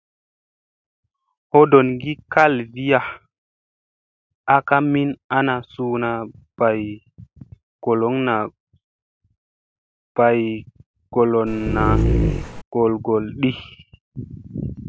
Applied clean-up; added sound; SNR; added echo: none; Dog; -2 dB; none.